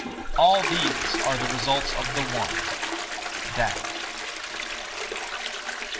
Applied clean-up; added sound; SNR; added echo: none; Toilet flush; 2 dB; reverberation time 2.4 s.